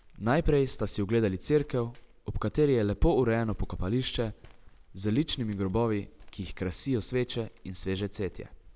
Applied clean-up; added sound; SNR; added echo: none; Walk, footsteps; 20 dB; none.